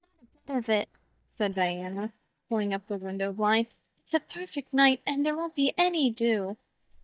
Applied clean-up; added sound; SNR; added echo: neural mask model DeepFilterNet 3.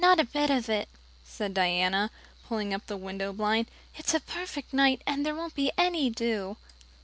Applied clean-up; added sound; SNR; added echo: none; none; none; none.